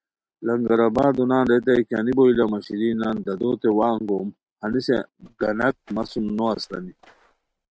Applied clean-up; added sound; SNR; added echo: neural mask model RNNoise.